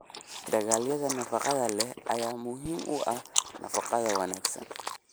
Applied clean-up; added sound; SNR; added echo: neural mask model Resemble Enhance denoiser.